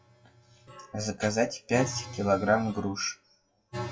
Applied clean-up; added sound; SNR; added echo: classical method WPE with log-MMSE.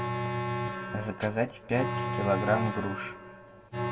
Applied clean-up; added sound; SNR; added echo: none; Alarm; 1 dB; reverberation time 1.2 s.